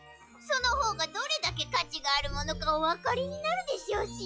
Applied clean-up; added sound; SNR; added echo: classical method log-MMSE.